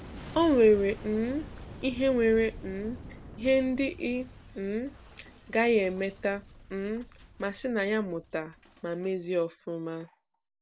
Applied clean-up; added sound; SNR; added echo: none; Boom; 17 dB; none.